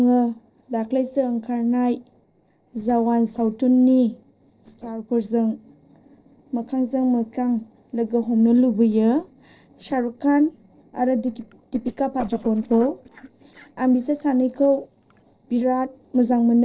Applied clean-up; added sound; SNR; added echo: neural separator model SepFormer DNS4.